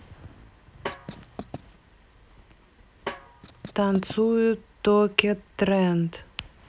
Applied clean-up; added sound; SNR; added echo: none; Writing + Snare drum; 13 dB; none.